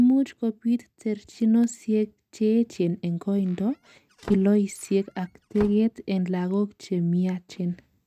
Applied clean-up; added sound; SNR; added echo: neural mask model RNNoise.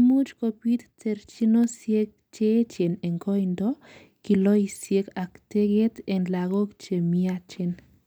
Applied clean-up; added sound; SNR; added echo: none; none; none; none.